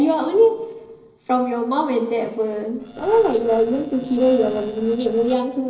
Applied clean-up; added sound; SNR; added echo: neural separator model SepFormer DNS4.